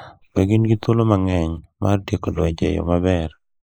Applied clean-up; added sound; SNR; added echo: neural mask model Resemble Enhance denoiser.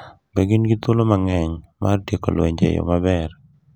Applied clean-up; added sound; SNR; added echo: none; none; none; none.